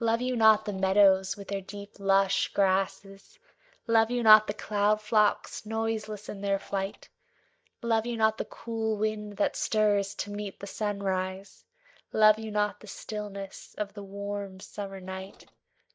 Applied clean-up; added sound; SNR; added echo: neural mask model DeepFilterNet 3.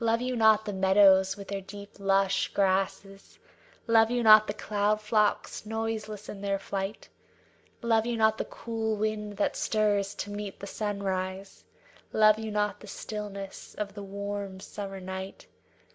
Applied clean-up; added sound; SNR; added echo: none; none; none; none.